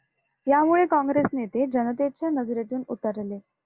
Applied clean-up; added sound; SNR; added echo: none; none; none; none.